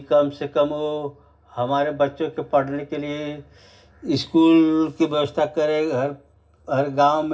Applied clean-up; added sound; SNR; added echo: none; none; none; reverberation time 0.4 s.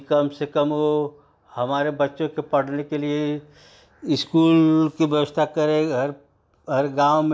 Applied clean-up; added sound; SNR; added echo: none; none; none; none.